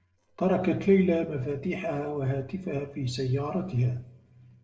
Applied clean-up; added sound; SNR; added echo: neural separator model SepFormer DNS4.